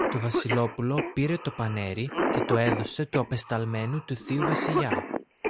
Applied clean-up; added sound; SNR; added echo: none; Cough; 2 dB; none.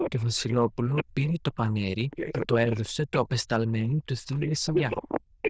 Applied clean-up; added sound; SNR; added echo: neural diffusion model UNIVERSE++.